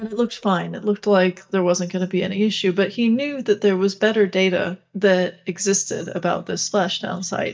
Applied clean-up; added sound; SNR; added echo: neural mask model DeepFilterNet 3.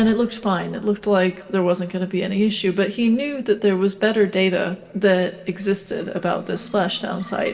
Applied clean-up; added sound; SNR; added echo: neural separator model SepFormer DNS4.